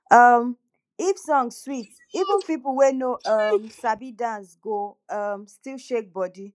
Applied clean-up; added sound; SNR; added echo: neural mask model Resemble Enhance denoiser.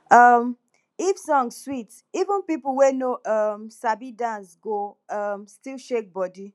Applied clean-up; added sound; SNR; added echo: none; none; none; none.